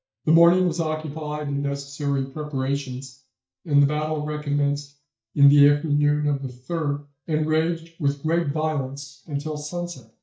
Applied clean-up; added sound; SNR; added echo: neural mask model DeepFilterNet 3.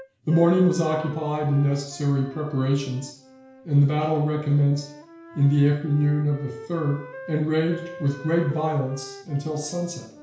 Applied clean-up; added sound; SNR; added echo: none; Wind instrument, woodwind instrument; 18 dB; reverberation time 0.5 s.